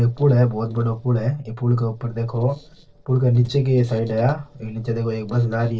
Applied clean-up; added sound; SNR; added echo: neural separator model SepFormer DNS4.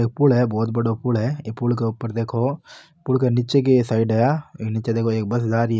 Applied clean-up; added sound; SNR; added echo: none; none; none; none.